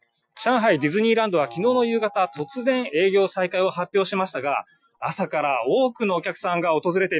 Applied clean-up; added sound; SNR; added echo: classical method Wiener filter.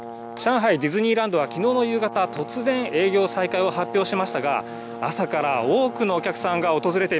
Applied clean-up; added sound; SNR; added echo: none; Brass instrument; 13 dB; none.